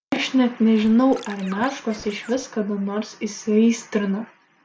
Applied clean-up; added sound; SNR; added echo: none; Scratching (performance technique) + Trickle, dribble; 20 dB; none.